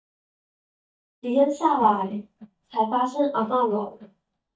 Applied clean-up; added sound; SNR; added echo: neural mask model DeepFilterNet 3.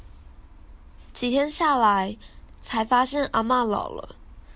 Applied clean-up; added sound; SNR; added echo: none; none; none; none.